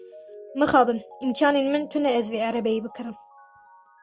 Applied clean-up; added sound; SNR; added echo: none; Mallet percussion; 20 dB; none.